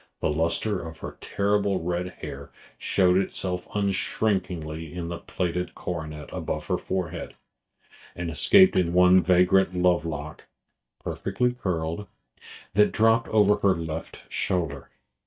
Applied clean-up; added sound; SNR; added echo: neural mask model DeepFilterNet 3.